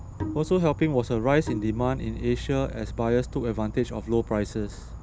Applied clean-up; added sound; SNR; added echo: none; Insect + Bowed string instrument; 10 dB; none.